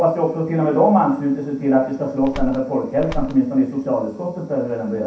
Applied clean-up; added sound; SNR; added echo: none; Bird; 5 dB; reverberation time 0.7 s.